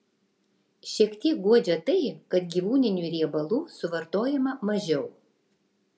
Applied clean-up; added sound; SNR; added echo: none; none; none; none.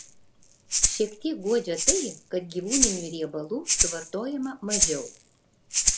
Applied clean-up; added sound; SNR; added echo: none; Rattle (instrument); -3 dB; none.